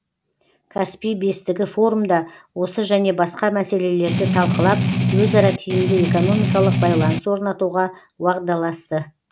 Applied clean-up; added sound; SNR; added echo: none; Strum; -1 dB; none.